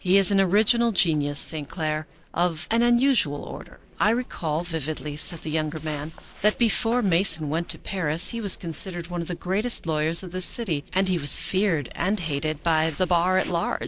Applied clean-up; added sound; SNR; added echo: neural separator model SepFormer DNS4.